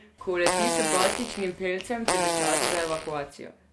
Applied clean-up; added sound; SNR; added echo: none; Fart; -2 dB; none.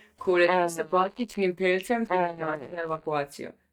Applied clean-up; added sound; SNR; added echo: neural mask model DeepFilterNet 3.